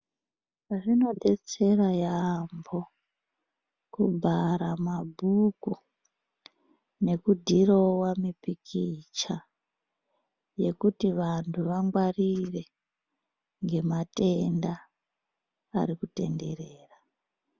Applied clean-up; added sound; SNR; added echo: none; none; none; none.